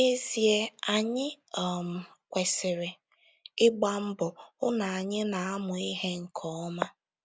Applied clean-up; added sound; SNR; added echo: none; none; none; none.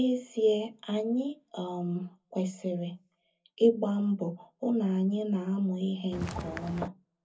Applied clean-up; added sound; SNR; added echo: none; Walk, footsteps; 8 dB; reverberation time 0.3 s.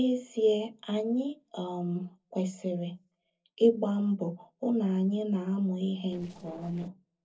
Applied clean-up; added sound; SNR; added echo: neural separator model SepFormer DNS4.